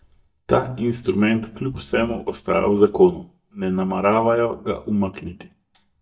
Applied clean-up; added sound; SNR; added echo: neural mask model DeepFilterNet 3.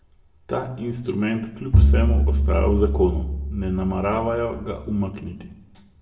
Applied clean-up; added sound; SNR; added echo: none; Bowed string instrument; -5 dB; reverberation time 0.7 s.